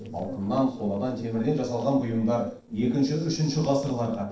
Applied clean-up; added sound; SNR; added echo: neural separator model SepFormer DNS4.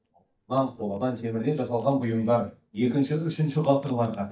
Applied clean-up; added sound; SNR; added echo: neural mask model DeepFilterNet 3.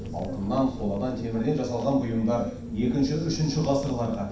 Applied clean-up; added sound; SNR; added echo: none; Fire; 13 dB; reverberation time 0.7 s.